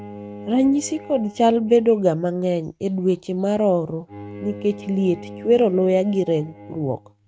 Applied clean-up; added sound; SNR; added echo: neural mask model RNNoise.